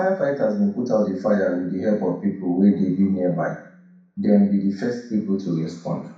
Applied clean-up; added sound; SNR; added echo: none; none; none; reverberation time 0.6 s.